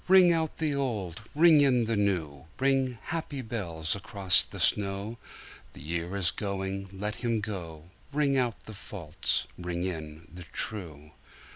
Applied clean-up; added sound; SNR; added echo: none; none; none; none.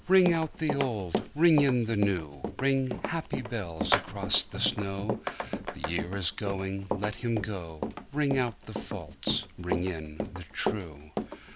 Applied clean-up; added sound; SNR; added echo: none; Run; 5 dB; none.